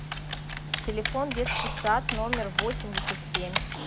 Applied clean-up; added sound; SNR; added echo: none; Typing + Breathing; -1 dB; none.